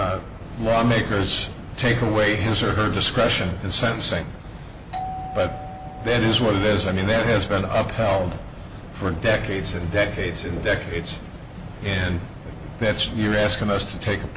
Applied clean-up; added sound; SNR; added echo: none; Doorbell; 14 dB; none.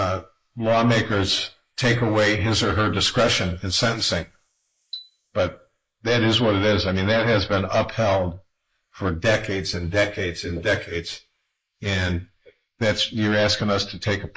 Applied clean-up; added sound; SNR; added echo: neural mask model Resemble Enhance denoiser.